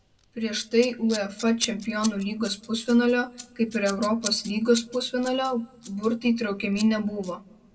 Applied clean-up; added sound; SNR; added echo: none; Scissors; 16 dB; reverberation time 0.5 s.